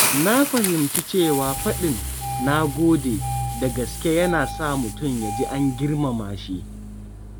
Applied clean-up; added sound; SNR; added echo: none; Engine starting + Hiss; 5 dB; none.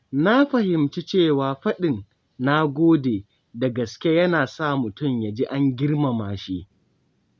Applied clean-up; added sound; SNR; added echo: none; none; none; none.